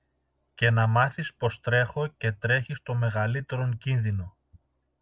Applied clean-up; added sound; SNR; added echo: none; none; none; none.